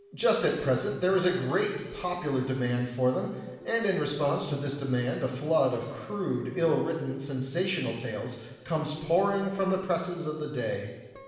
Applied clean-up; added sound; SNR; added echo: none; Guitar; 19 dB; reverberation time 1.2 s.